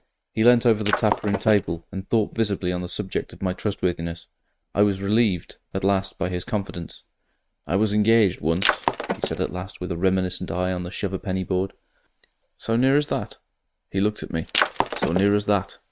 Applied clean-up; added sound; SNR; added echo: neural mask model RNNoise.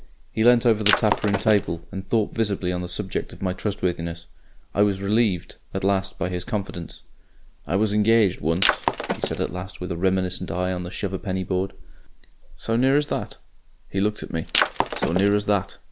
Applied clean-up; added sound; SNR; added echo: none; Shatter; 2 dB; none.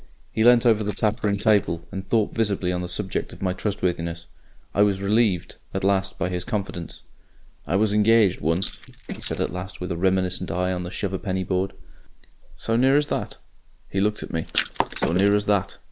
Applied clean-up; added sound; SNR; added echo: neural mask model Resemble Enhance denoiser.